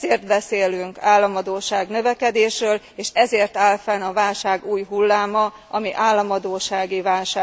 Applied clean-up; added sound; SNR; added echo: none; none; none; none.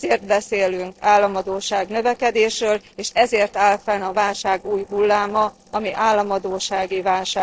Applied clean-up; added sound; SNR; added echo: neural separator model SepFormer DNS4.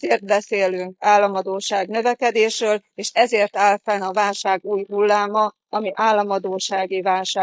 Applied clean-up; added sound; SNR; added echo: neural mask model Resemble Enhance denoiser.